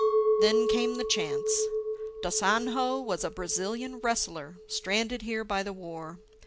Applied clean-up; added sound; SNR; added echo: none; Chink, clink; 0 dB; none.